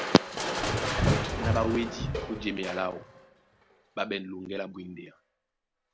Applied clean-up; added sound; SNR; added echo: none; Crushing; 0 dB; none.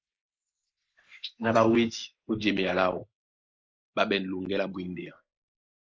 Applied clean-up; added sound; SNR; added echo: neural mask model Resemble Enhance denoiser.